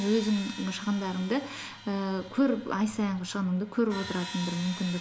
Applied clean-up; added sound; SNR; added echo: none; Crash cymbal; 14 dB; none.